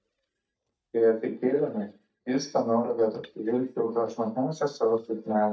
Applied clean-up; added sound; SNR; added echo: neural mask model DeepFilterNet 3.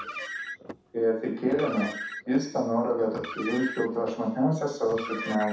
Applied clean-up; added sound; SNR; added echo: none; Car; 11 dB; reverberation time 0.7 s.